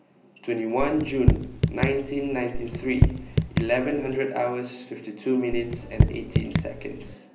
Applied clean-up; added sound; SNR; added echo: none; Raindrop / Drip; -3 dB; reverberation time 0.5 s.